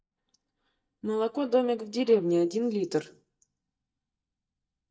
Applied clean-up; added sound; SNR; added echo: neural mask model DeepFilterNet 3.